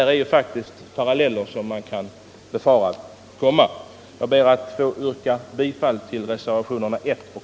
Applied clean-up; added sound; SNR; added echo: none; none; none; none.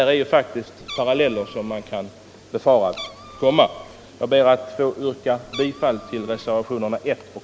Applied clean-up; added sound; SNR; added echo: none; Meow; 18 dB; none.